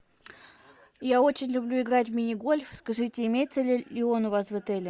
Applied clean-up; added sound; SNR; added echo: none; none; none; none.